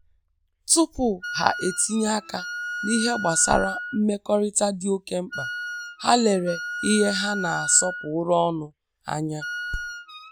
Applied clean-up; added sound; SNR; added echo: none; Wind instrument, woodwind instrument; 9 dB; none.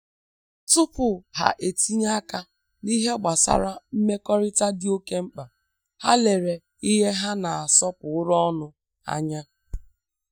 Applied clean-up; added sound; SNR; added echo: neural mask model DeepFilterNet 3.